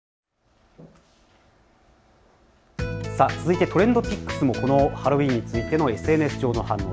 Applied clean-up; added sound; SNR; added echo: none; none; none; none.